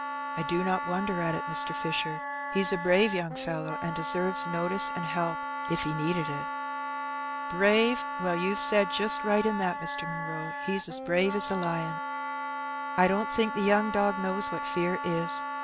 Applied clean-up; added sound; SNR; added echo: none; Wind instrument, woodwind instrument; 4 dB; none.